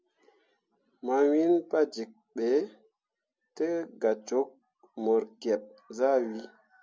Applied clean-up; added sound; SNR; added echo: none; none; none; none.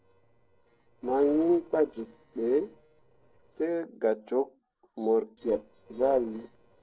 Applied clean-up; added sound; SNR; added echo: neural separator model SepFormer DNS4.